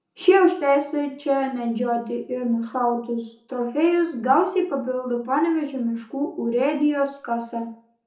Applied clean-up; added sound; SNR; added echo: none; none; none; reverberation time 0.6 s.